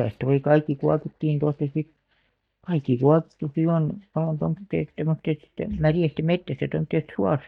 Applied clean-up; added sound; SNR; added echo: neural mask model DeepFilterNet 3.